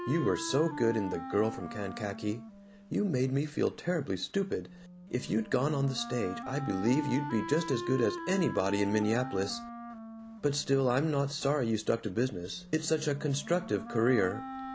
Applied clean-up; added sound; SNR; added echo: none; Wind instrument, woodwind instrument; 11 dB; none.